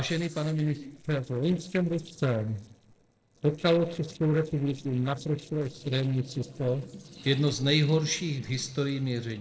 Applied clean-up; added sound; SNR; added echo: neural separator model SepFormer DNS4.